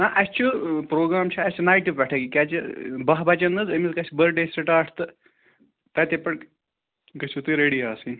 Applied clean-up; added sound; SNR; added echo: none; none; none; none.